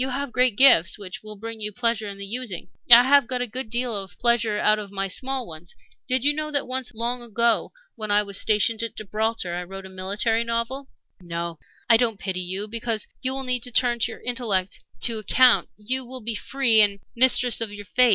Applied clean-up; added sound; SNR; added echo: none; none; none; none.